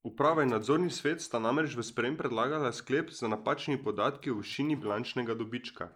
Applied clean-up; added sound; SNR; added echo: neural mask model Resemble Enhance denoiser.